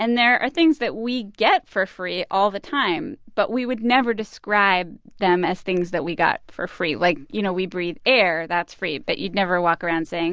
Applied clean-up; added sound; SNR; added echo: none; none; none; none.